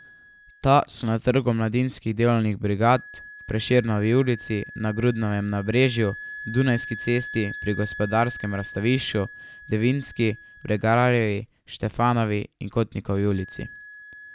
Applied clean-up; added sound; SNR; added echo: none; Wind instrument, woodwind instrument; 17 dB; none.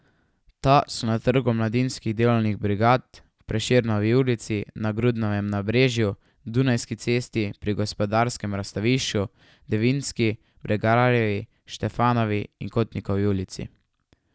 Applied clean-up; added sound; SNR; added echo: none; none; none; none.